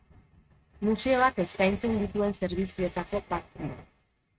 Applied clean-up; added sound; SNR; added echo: neural mask model RNNoise.